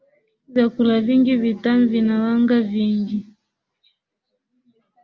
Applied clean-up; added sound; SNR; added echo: none; none; none; none.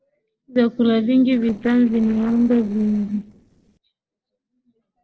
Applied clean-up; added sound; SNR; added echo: neural separator model SepFormer DNS4.